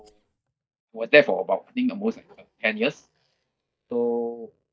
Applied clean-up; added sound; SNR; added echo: neural mask model DeepFilterNet 3.